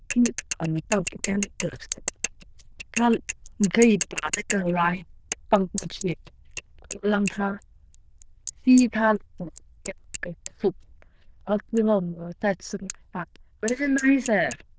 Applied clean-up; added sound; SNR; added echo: neural diffusion model UNIVERSE++.